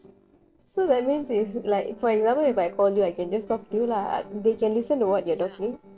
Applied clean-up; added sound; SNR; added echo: neural separator model SepFormer DNS4.